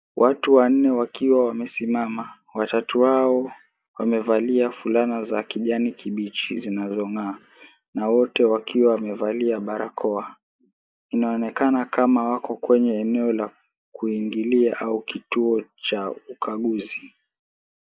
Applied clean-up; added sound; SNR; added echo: neural mask model Resemble Enhance denoiser.